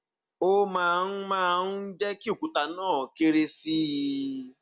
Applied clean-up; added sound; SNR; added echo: none; none; none; none.